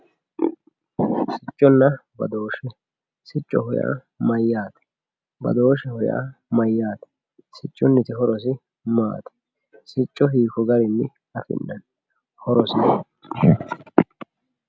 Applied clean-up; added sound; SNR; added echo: none; none; none; none.